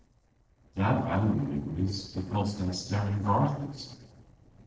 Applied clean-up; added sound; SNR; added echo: neural separator model SepFormer DNS4.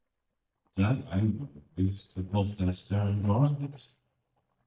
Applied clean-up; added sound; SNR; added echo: neural mask model DeepFilterNet 3.